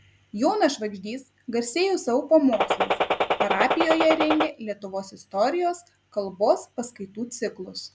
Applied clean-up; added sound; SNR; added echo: none; Gunshot, gunfire; -1 dB; none.